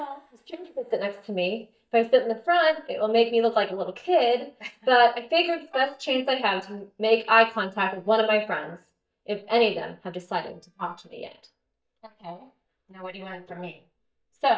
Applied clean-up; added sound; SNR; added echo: neural mask model DeepFilterNet 3.